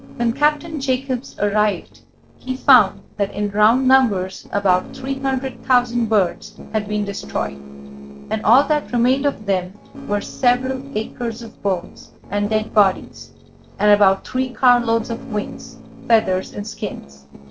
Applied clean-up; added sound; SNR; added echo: neural separator model SepFormer DNS4.